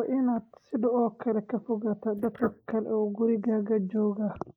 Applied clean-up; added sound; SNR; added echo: neural mask model Resemble Enhance denoiser.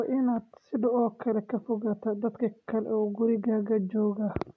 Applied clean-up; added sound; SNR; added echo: none; none; none; none.